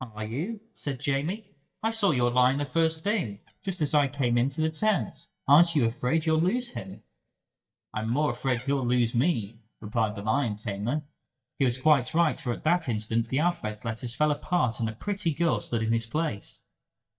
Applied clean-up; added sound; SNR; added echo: neural mask model DeepFilterNet 3.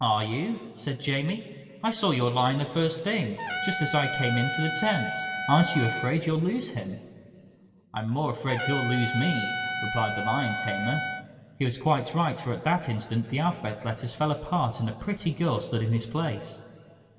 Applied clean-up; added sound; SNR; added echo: none; Trumpet; 4 dB; reverberation time 2.2 s.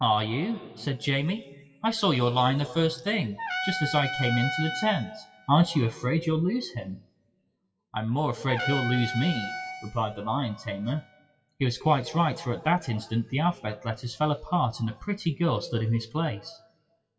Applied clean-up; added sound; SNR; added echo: classical method WPE with log-MMSE.